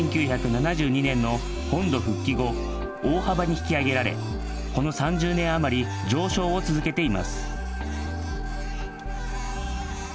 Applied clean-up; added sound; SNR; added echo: none; Printer; 16 dB; none.